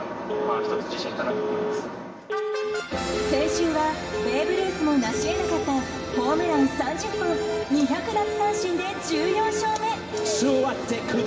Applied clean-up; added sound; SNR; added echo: none; Telephone; 5 dB; reverberation time 1.6 s.